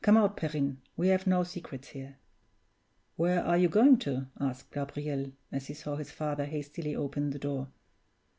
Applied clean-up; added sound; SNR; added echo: none; none; none; none.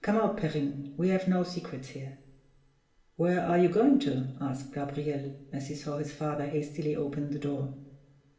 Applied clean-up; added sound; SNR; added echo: none; none; none; reverberation time 0.8 s.